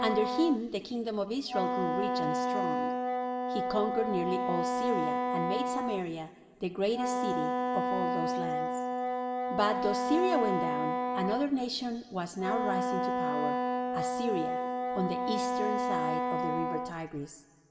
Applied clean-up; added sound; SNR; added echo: none; Wind instrument, woodwind instrument; -2 dB; reverberation time 1.9 s.